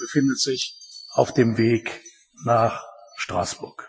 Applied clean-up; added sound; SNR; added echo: classical method Wiener filter.